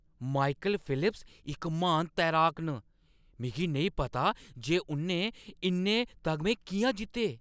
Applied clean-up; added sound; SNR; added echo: none; none; none; none.